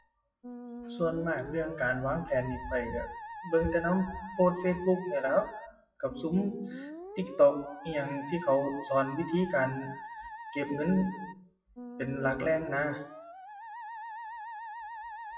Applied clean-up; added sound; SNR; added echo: classical method WPE with log-MMSE.